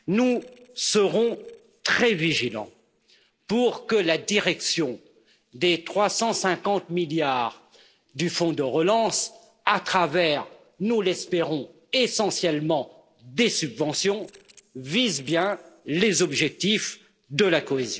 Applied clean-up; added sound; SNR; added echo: neural separator model SepFormer DNS4.